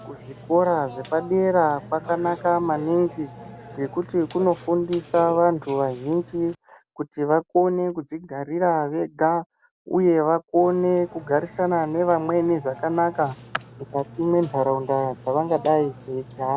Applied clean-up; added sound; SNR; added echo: none; Burping, eructation; 20 dB; none.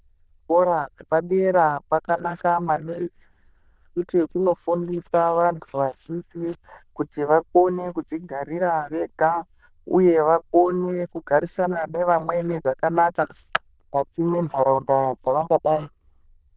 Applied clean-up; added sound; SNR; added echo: neural diffusion model UNIVERSE++.